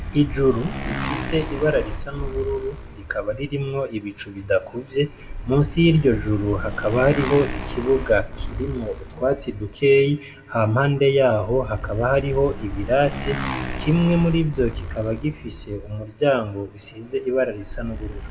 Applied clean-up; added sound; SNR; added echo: none; Motorcycle; 9 dB; reverberation time 2.0 s.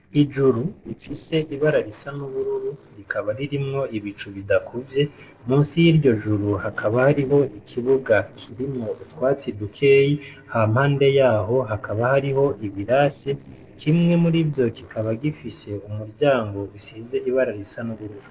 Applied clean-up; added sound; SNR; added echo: neural separator model SepFormer DNS4.